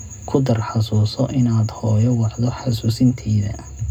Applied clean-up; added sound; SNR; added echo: none; none; none; reverberation time 0.2 s.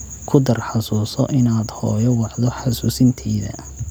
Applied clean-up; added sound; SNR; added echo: none; none; none; none.